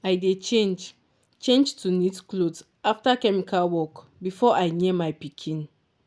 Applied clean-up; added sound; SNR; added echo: none; none; none; none.